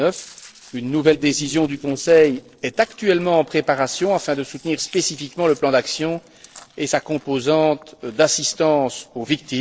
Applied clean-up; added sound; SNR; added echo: neural separator model SepFormer DNS4.